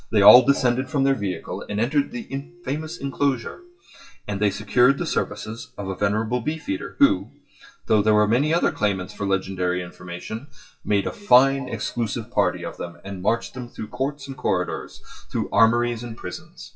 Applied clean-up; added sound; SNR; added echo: classical method WPE with log-MMSE.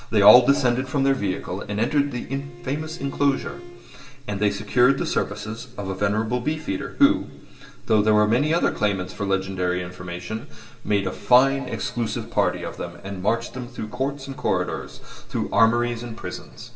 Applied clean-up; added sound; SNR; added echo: none; Bowed string instrument; 20 dB; reverberation time 2.3 s.